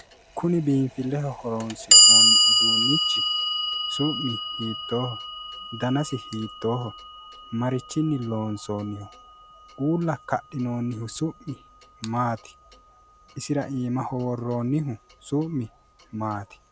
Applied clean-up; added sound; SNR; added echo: none; Clock; -3 dB; none.